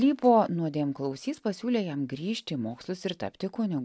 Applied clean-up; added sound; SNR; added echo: none; none; none; none.